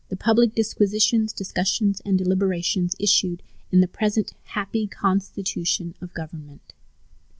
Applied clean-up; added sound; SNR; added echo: none; none; none; none.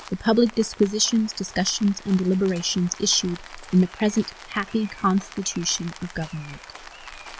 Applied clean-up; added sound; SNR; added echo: none; Rain; 19 dB; none.